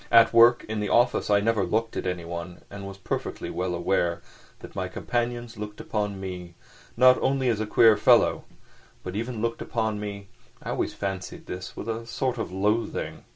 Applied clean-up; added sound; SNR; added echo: none; none; none; none.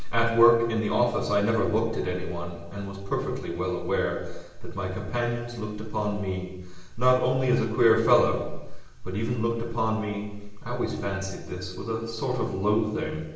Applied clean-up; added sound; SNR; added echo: none; none; none; reverberation time 0.9 s.